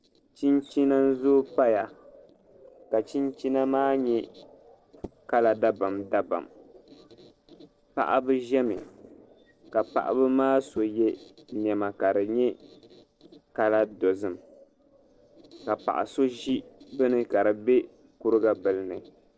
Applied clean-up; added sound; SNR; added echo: neural separator model SepFormer DNS4.